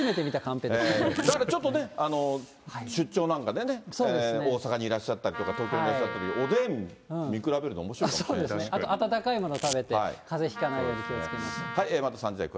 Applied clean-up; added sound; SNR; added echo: none; Wind instrument, woodwind instrument + Domestic sounds, home sounds; 10 dB; none.